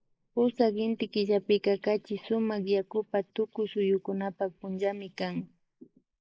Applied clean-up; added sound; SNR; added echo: neural mask model Resemble Enhance denoiser.